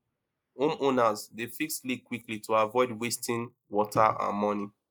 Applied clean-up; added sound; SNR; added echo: neural mask model Resemble Enhance denoiser.